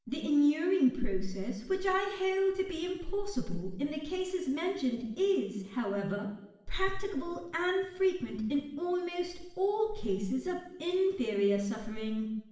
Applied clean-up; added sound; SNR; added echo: none; none; none; reverberation time 0.8 s.